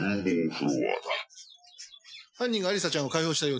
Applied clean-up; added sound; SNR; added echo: classical method Wiener filter.